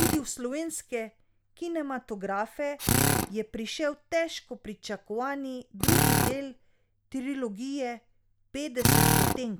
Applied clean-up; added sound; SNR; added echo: none; Drill; -3 dB; none.